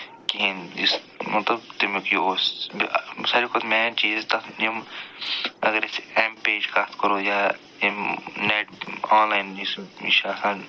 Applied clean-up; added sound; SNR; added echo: none; none; none; none.